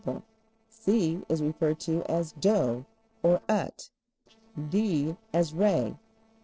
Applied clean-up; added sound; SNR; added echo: neural separator model SepFormer DNS4.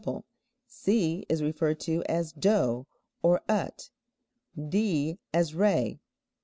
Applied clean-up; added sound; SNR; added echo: none; none; none; none.